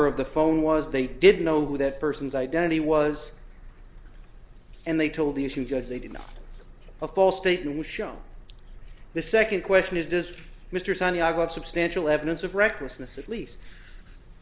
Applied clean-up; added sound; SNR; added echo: none; none; none; none.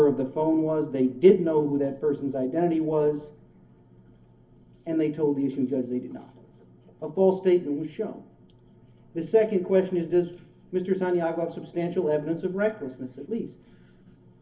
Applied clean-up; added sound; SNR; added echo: none; none; none; reverberation time 0.3 s.